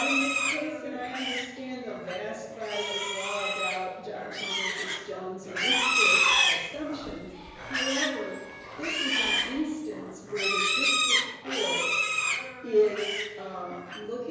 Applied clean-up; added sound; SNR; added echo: none; Livestock, farm animals, working animals; -4 dB; reverberation time 1.2 s.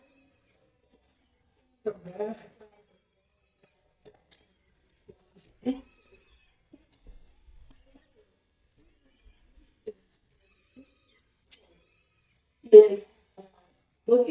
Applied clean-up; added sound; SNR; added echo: neural mask model DeepFilterNet 3.